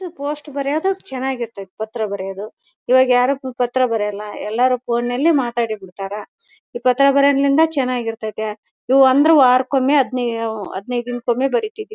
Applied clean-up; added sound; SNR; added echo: none; none; none; none.